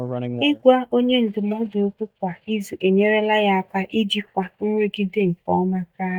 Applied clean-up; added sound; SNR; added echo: neural mask model DeepFilterNet 3.